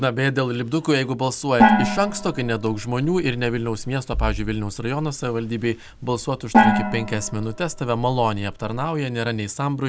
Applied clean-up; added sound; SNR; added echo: none; Gong; -1 dB; none.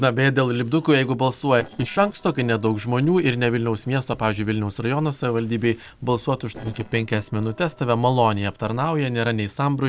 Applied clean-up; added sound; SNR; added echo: neural separator model SepFormer DNS4.